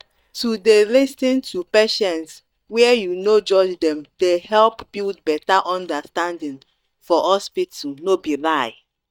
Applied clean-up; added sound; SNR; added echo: neural mask model DeepFilterNet 3.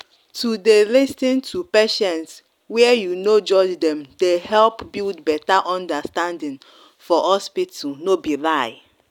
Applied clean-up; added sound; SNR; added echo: none; none; none; none.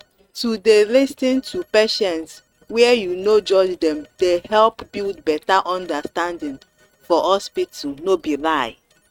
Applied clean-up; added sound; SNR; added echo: neural mask model RNNoise.